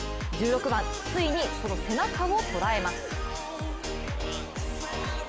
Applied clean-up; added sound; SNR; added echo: none; none; none; none.